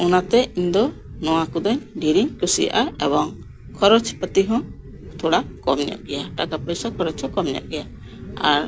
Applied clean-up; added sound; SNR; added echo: none; none; none; none.